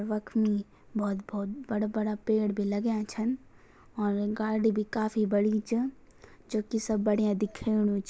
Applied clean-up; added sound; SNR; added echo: none; none; none; none.